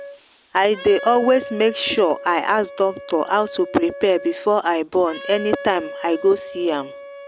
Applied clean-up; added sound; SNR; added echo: none; Wind instrument, woodwind instrument; 14 dB; none.